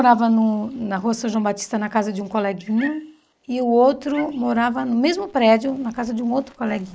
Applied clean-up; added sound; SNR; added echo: neural mask model Resemble Enhance denoiser.